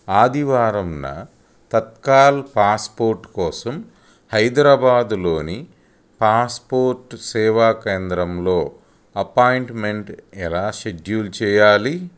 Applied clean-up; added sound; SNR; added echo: none; none; none; none.